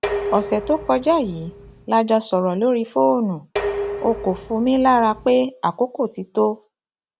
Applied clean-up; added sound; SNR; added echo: none; Dishes, pots, and pans; 10 dB; none.